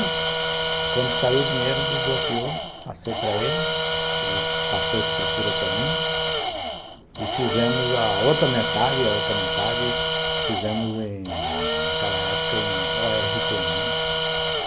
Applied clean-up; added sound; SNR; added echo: none; Tools; -3 dB; none.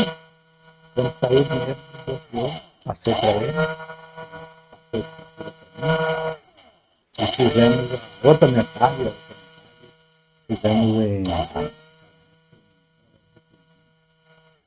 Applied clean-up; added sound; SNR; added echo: neural mask model RNNoise.